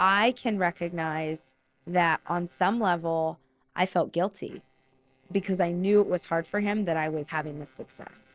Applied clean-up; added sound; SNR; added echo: neural separator model SepFormer DNS4.